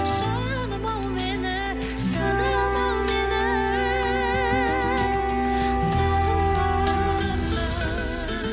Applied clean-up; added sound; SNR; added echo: none; Wind instrument, woodwind instrument; 2 dB; none.